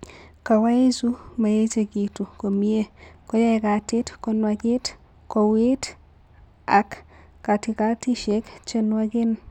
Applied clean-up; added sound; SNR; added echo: none; none; none; none.